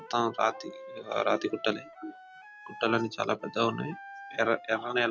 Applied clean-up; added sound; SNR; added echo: none; Wind instrument, woodwind instrument; 16 dB; none.